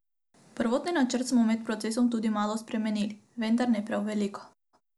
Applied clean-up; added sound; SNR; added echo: none; none; none; none.